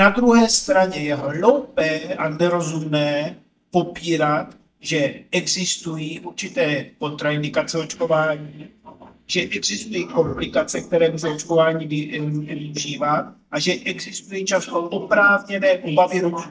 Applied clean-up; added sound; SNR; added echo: neural mask model DeepFilterNet 3.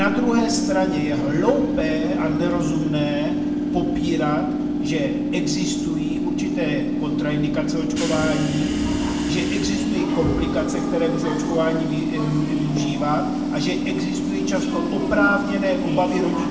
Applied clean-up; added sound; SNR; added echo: none; Subway, metro, underground / Train; -2 dB; reverberation time 0.7 s.